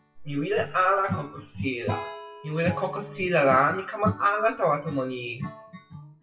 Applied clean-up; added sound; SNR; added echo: classical method WPE with log-MMSE.